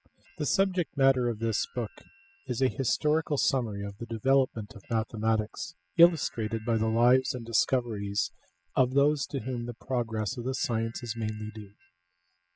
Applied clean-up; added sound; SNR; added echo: classical method spectral subtraction.